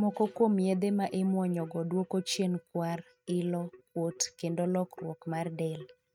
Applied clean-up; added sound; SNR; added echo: neural mask model RNNoise.